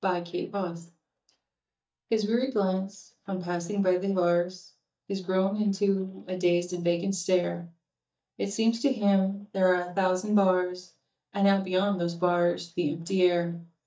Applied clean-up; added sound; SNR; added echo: neural mask model DeepFilterNet 3.